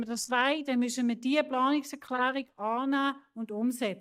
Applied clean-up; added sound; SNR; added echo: neural mask model DeepFilterNet 3.